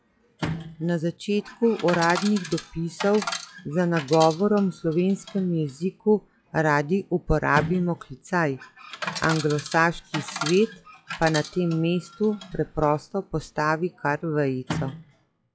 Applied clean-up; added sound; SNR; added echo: classical method log-MMSE.